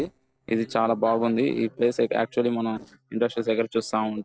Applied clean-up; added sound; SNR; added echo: neural separator model SepFormer DNS4.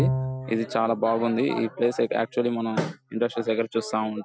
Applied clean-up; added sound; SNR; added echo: none; Bowed string instrument; 8 dB; none.